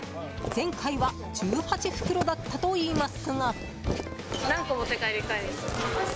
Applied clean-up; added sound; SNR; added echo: none; Walk, footsteps; 7 dB; none.